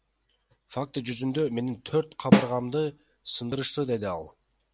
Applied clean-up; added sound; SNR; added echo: none; Snare drum; -5 dB; none.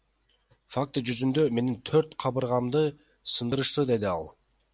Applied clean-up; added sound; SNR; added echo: none; none; none; none.